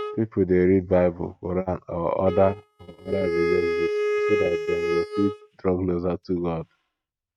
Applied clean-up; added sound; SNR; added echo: neural mask model RNNoise.